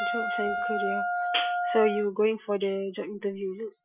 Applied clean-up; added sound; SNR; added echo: classical method Wiener filter.